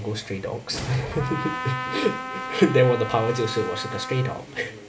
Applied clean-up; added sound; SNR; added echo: none; Trumpet + Whoosh, swoosh, swish; 8 dB; none.